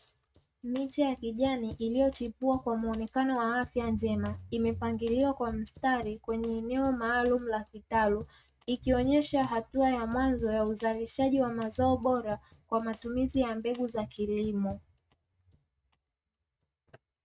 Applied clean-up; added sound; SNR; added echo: neural mask model RNNoise.